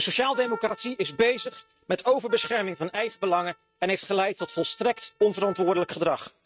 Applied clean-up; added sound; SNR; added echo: neural mask model RNNoise.